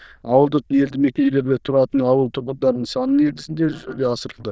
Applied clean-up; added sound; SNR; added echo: neural diffusion model UNIVERSE++.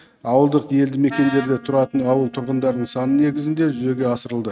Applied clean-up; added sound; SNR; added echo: neural mask model RNNoise.